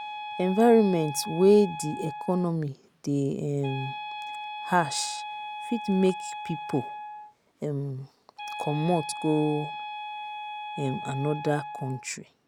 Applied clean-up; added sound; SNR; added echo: none; Wind instrument, woodwind instrument; 10 dB; none.